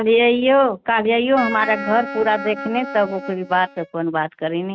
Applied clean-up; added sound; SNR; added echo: neural mask model RNNoise.